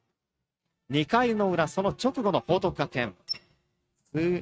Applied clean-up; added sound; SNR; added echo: neural mask model RNNoise.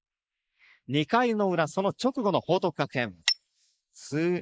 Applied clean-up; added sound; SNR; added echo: neural mask model Resemble Enhance denoiser.